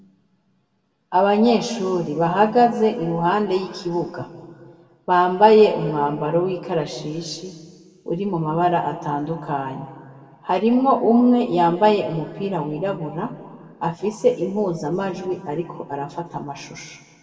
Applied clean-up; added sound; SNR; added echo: none; none; none; reverberation time 1.6 s.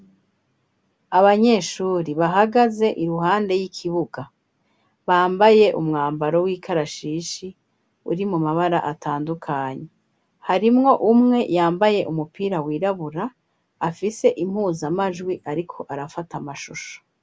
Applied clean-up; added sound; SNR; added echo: none; none; none; none.